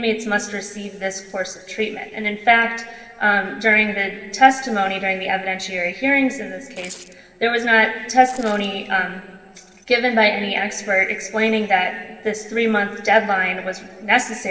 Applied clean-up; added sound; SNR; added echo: neural separator model SepFormer DNS4.